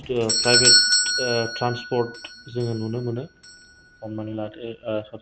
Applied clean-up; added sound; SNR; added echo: none; Doorbell; -4 dB; none.